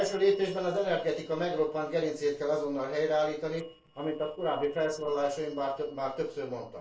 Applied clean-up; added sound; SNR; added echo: neural separator model SepFormer DNS4.